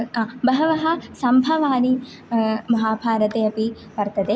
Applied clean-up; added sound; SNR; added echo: none; none; none; none.